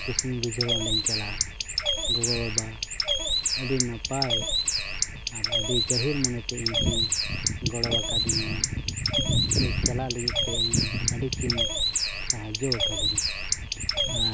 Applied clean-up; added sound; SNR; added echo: none; Bird; -4 dB; none.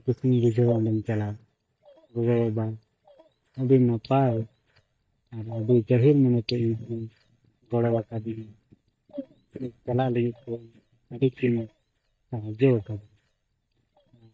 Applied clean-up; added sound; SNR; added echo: neural mask model DeepFilterNet 3.